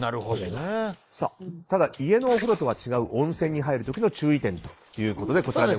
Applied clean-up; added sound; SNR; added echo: neural mask model Resemble Enhance denoiser.